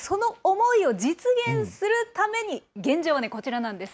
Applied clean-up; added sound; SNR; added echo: none; none; none; none.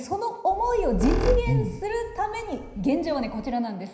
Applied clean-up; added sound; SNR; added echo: none; Squeak; 4 dB; reverberation time 0.9 s.